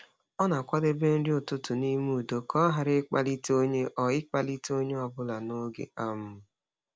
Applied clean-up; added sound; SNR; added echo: none; none; none; none.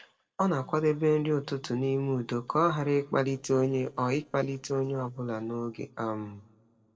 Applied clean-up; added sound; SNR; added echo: neural separator model SepFormer DNS4.